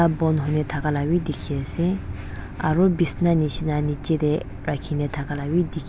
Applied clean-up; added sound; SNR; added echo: none; none; none; none.